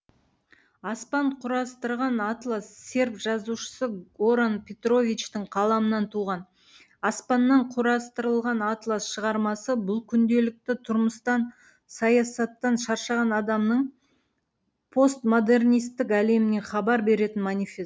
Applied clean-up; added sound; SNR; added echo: none; none; none; none.